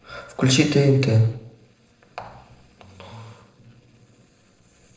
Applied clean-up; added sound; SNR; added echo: neural separator model SepFormer DNS4.